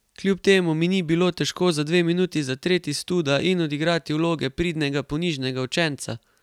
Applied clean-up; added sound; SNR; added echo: none; none; none; none.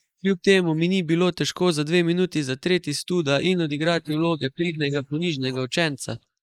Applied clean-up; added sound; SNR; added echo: neural mask model Resemble Enhance denoiser.